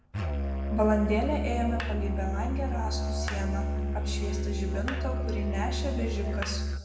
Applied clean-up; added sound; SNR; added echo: none; Musical instrument; -3 dB; reverberation time 1.2 s.